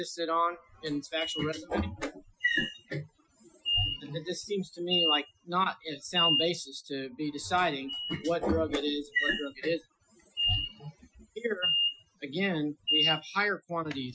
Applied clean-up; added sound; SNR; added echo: classical method Wiener filter.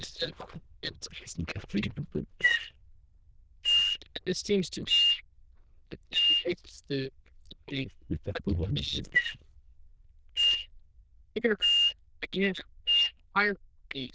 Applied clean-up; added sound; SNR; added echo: neural diffusion model UNIVERSE++.